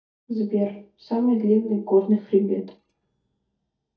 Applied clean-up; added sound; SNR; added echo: neural mask model DeepFilterNet 3.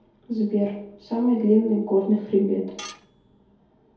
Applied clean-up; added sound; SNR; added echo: none; Tools; 18 dB; reverberation time 2.2 s.